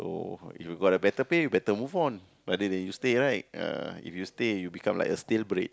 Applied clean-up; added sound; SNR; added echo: none; none; none; none.